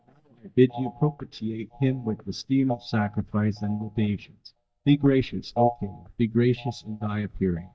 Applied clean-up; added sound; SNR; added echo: neural mask model DeepFilterNet 3.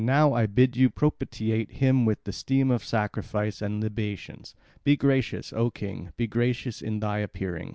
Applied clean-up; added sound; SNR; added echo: none; none; none; none.